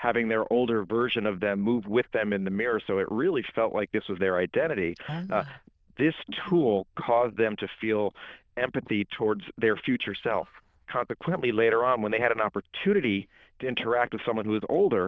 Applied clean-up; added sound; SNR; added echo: neural diffusion model UNIVERSE++.